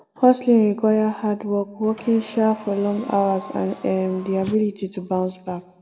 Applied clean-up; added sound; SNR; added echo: none; Car; 19 dB; reverberation time 1.1 s.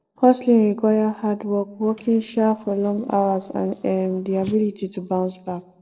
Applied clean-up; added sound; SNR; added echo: neural separator model SepFormer DNS4.